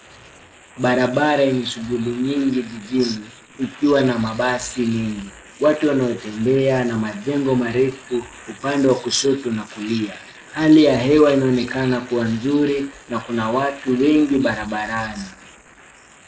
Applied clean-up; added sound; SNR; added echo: neural mask model Resemble Enhance denoiser.